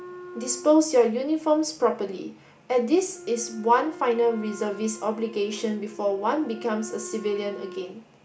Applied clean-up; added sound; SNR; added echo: none; Wind instrument, woodwind instrument; 18 dB; none.